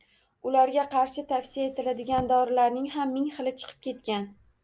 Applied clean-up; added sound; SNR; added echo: none; Drawer open or close; 19 dB; none.